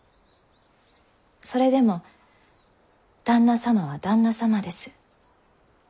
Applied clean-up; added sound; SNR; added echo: none; none; none; none.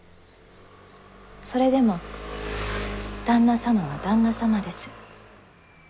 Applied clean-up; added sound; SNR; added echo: none; Engine; 11 dB; none.